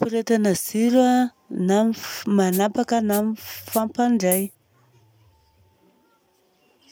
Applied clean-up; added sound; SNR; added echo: none; Rattle (instrument); 14 dB; none.